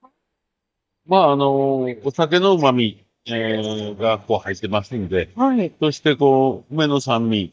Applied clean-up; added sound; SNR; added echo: neural mask model DeepFilterNet 3.